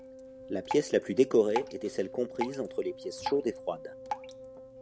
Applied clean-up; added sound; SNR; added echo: none; Wind instrument, woodwind instrument + Drip; 10 dB; none.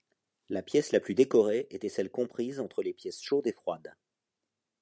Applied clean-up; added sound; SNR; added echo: none; none; none; none.